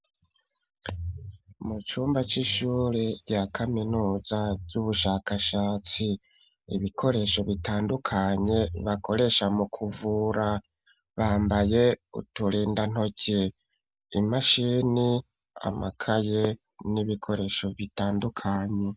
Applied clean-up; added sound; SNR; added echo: none; none; none; none.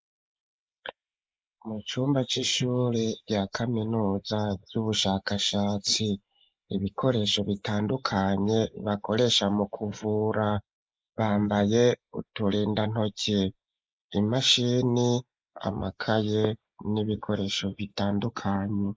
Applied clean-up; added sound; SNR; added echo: neural mask model Resemble Enhance denoiser.